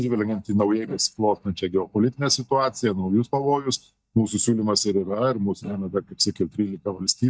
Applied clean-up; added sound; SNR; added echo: neural mask model DeepFilterNet 3.